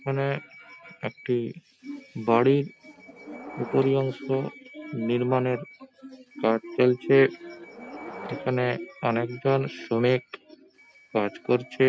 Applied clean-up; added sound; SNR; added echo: none; Subway, metro, underground / Door; 20 dB; none.